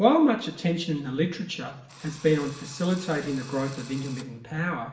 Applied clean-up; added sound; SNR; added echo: none; Drill; 20 dB; reverberation time 0.8 s.